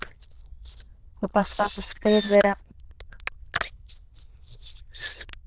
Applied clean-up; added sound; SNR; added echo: neural diffusion model UNIVERSE++.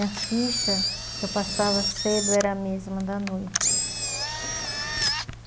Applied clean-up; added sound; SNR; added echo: none; Engine; 0 dB; none.